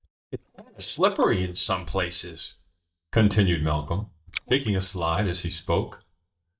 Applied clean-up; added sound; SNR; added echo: neural mask model DeepFilterNet 3.